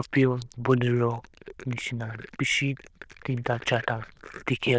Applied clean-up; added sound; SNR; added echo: neural diffusion model UNIVERSE++.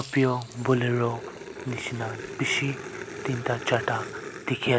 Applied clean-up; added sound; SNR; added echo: none; Growling; 11 dB; none.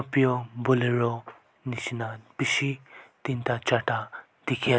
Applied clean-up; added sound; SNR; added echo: none; none; none; none.